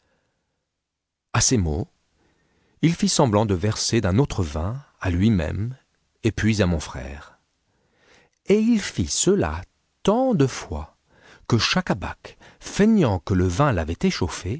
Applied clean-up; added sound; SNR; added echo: none; none; none; none.